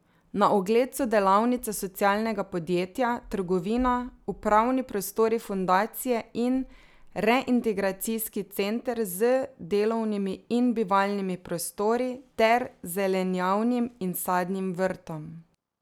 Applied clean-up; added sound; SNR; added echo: none; none; none; none.